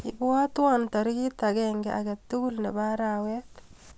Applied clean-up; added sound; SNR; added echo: none; none; none; none.